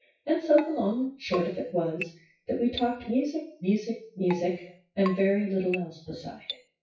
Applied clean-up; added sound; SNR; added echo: classical method WPE with log-MMSE.